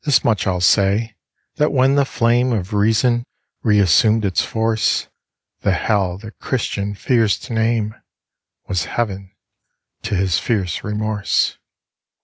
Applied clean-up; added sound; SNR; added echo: none; none; none; none.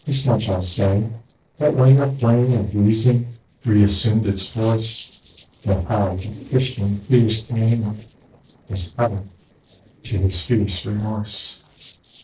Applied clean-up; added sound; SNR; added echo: neural separator model SepFormer DNS4.